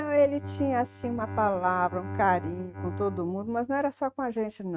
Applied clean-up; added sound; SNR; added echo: neural mask model RNNoise.